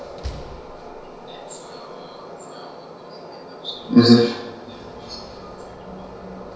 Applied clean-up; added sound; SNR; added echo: none; Slam; 19 dB; reverberation time 0.6 s.